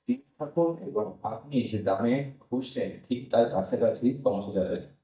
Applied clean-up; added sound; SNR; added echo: neural mask model DeepFilterNet 3.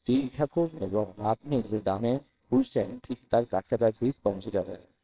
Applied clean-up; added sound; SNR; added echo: neural separator model SepFormer WHAMR!.